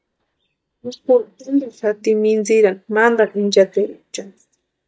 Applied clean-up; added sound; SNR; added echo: neural mask model DeepFilterNet 3.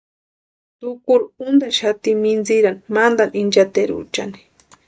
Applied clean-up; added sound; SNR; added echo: none; none; none; none.